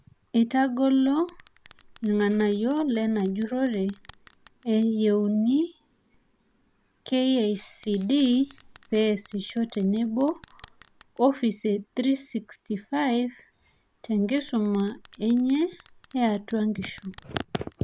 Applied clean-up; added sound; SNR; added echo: none; Bell; 6 dB; none.